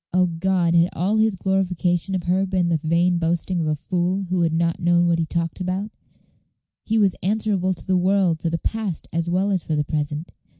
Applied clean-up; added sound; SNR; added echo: none; none; none; none.